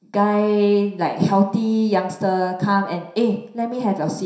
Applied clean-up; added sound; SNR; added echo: none; none; none; reverberation time 0.7 s.